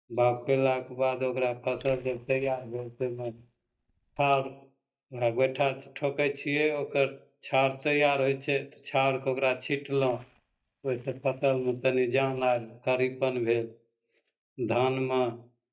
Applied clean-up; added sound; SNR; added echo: neural mask model DeepFilterNet 3.